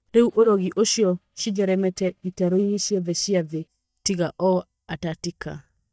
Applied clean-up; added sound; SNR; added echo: neural mask model DeepFilterNet 3.